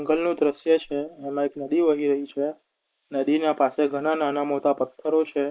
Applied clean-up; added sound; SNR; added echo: neural mask model Resemble Enhance denoiser.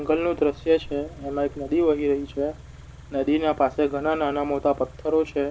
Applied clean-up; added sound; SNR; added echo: none; Idling / Car; 18 dB; none.